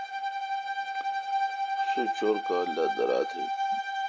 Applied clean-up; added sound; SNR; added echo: none; Bowed string instrument; -2 dB; none.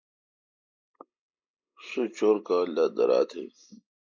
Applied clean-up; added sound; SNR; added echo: neural mask model Resemble Enhance denoiser.